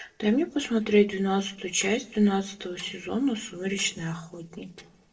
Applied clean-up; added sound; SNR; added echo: neural separator model SepFormer DNS4.